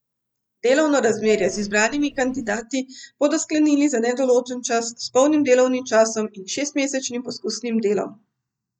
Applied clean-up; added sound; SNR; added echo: neural mask model DeepFilterNet 3.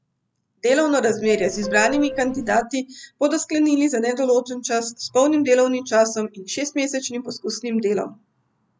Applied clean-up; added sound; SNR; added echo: none; Subway, metro, underground / Doorbell; 10 dB; none.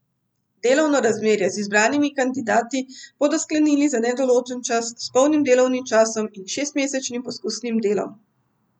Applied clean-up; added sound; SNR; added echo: none; none; none; none.